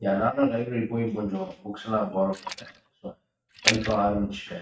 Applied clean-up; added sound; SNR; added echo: neural mask model RNNoise.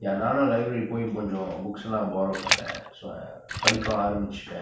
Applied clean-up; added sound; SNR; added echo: none; Splash, splatter; 0 dB; none.